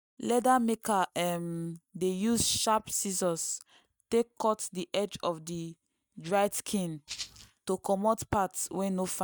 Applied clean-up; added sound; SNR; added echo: neural mask model DeepFilterNet 3.